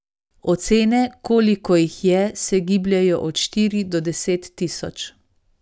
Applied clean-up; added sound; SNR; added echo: none; none; none; none.